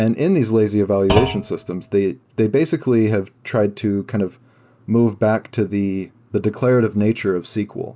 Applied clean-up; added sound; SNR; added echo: none; Thump, thud; 7 dB; none.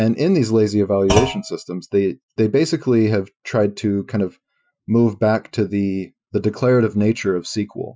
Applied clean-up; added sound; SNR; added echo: classical method Wiener filter.